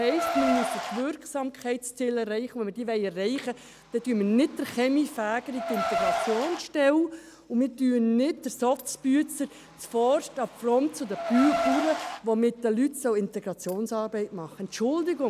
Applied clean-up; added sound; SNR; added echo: none; Car; 8 dB; none.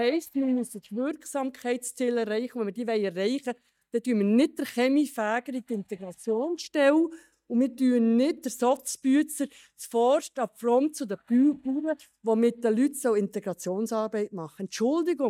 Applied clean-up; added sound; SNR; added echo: neural mask model DeepFilterNet 3.